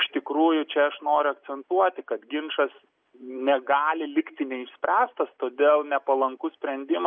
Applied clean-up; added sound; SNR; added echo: none; none; none; none.